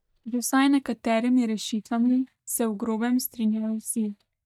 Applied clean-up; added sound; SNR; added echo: neural mask model DeepFilterNet 3.